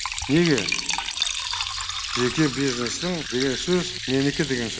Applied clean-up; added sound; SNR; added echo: none; Liquid; 4 dB; none.